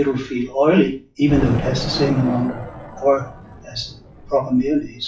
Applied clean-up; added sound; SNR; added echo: classical method WPE with log-MMSE.